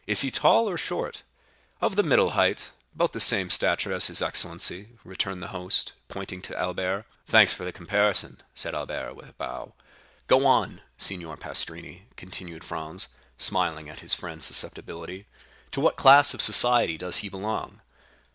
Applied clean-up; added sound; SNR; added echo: none; none; none; none.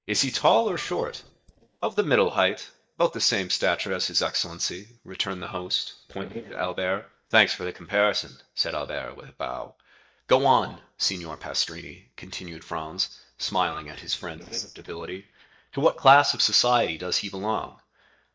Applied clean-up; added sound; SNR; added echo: neural mask model DeepFilterNet 3.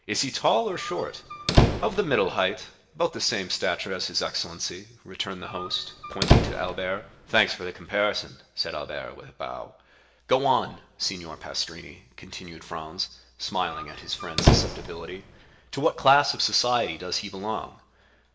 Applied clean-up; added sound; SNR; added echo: none; Squeak; -2 dB; reverberation time 0.7 s.